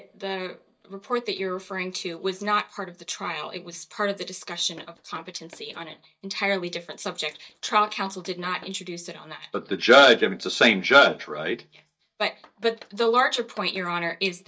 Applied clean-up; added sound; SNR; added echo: neural mask model DeepFilterNet 3.